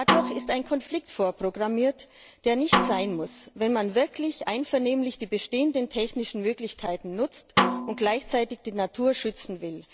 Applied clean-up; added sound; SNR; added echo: none; Snare drum; 2 dB; none.